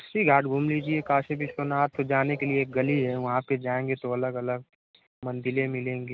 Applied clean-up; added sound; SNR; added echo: neural mask model RNNoise.